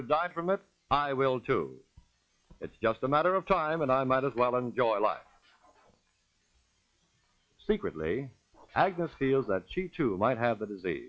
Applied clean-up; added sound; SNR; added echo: classical method log-MMSE.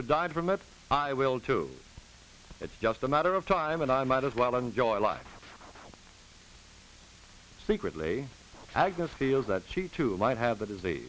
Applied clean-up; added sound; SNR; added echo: none; Scratching (performance technique); 20 dB; none.